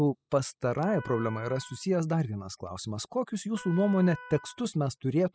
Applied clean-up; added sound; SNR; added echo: classical method spectral subtraction.